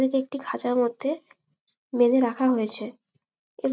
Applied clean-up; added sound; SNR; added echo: none; none; none; none.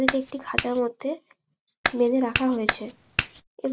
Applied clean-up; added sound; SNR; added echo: none; Clapping; 0 dB; none.